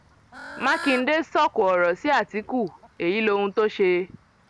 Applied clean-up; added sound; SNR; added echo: none; Bird / Fowl; 18 dB; none.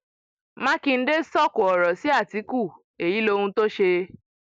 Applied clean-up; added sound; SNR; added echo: none; none; none; none.